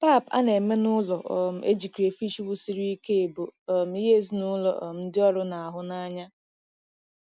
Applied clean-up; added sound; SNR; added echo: none; none; none; none.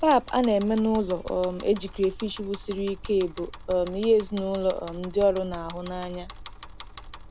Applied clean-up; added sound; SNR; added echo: none; Bicycle; 14 dB; none.